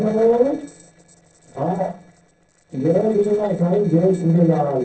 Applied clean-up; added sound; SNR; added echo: neural separator model SepFormer DNS4.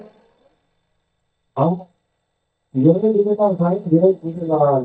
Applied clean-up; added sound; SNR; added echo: neural mask model DeepFilterNet 3.